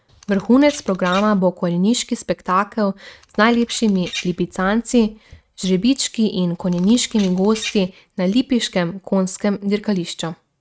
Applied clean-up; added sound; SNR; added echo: neural mask model RNNoise.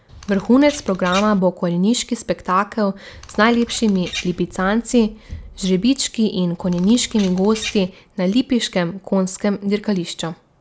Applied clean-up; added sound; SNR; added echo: none; Bird vocalization, bird call, bird song; 14 dB; none.